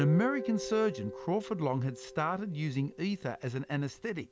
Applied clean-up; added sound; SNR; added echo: none; Guitar; 12 dB; none.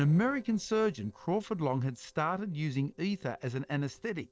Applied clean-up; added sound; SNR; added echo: neural separator model SepFormer DNS4.